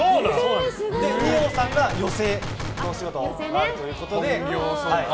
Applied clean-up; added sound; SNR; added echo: none; Gunshot, gunfire; 9 dB; none.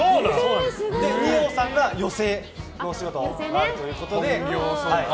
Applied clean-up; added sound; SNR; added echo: none; none; none; none.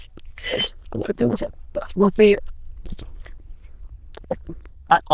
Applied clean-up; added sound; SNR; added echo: neural diffusion model UNIVERSE++.